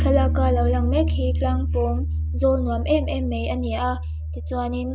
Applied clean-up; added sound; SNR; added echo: none; Piano; -1 dB; none.